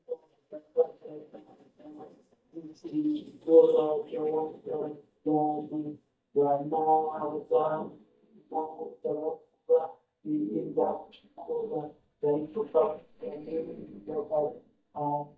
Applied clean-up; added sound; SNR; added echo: neural mask model DeepFilterNet 3.